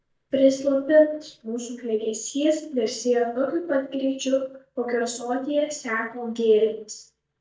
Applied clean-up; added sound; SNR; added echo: neural mask model DeepFilterNet 3.